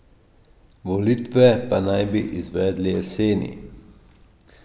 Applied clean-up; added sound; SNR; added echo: none; none; none; none.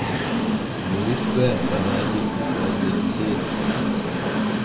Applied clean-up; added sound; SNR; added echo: none; Train; -4 dB; reverberation time 0.5 s.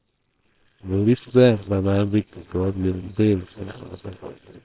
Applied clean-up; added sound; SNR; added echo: neural separator model SepFormer WHAMR!.